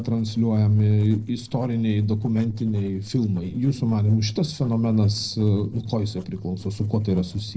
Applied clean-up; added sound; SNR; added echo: neural separator model SepFormer DNS4.